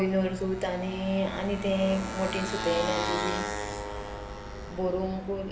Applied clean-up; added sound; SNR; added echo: none; Motorcycle; 5 dB; none.